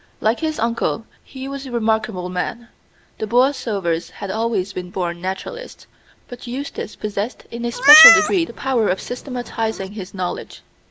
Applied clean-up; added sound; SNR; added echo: none; Meow; -5 dB; none.